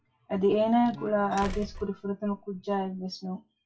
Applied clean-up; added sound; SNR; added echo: classical method WPE with log-MMSE.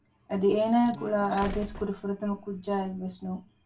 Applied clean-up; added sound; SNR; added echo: none; Slam; 12 dB; reverberation time 0.2 s.